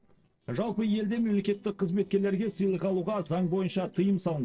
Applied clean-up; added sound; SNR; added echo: neural separator model SepFormer DNS4.